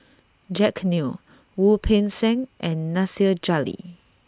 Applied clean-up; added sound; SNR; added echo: none; none; none; none.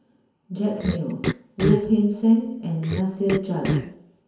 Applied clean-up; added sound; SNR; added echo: none; Cough; 5 dB; reverberation time 0.9 s.